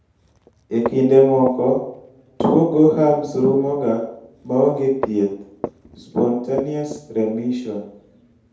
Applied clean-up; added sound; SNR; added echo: none; Walk, footsteps; 15 dB; reverberation time 0.8 s.